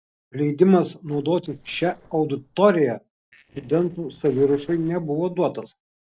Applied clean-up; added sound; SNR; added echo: neural separator model SepFormer DNS4.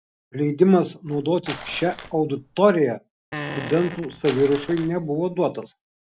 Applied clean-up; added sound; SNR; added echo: none; Crumpling, crinkling + Fart; 13 dB; none.